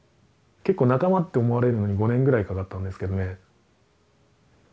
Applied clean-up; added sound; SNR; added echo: none; none; none; none.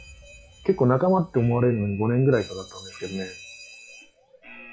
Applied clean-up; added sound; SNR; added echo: classical method log-MMSE.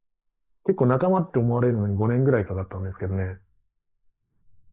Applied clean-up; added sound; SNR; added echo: neural mask model Resemble Enhance denoiser.